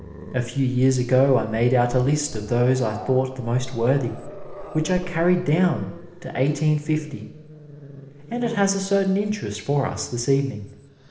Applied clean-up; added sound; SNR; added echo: none; Growling; 14 dB; reverberation time 1.0 s.